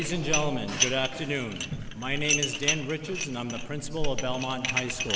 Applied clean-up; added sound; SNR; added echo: none; Dishes, pots, and pans; 3 dB; none.